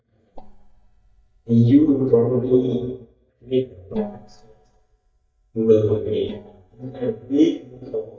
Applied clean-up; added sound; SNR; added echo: neural mask model DeepFilterNet 3.